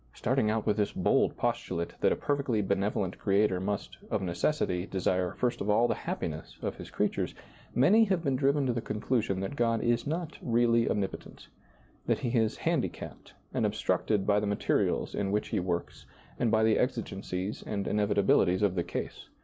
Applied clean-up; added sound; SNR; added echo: none; none; none; none.